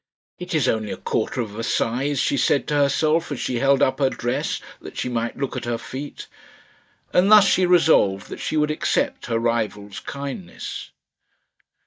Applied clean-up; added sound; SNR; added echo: neural mask model DeepFilterNet 3.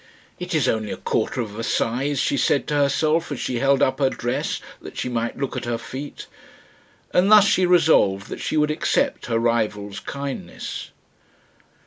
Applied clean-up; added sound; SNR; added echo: none; none; none; none.